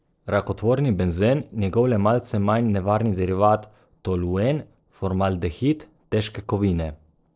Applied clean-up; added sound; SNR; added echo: neural separator model SepFormer DNS4.